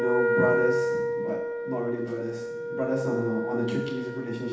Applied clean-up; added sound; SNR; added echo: none; Wind instrument, woodwind instrument; -2 dB; reverberation time 0.8 s.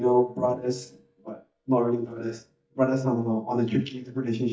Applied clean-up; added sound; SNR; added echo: neural mask model DeepFilterNet 3.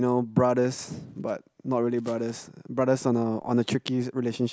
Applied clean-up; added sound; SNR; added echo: none; none; none; none.